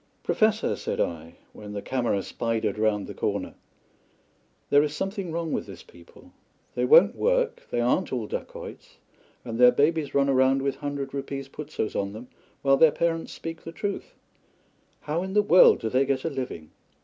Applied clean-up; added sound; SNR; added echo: none; none; none; none.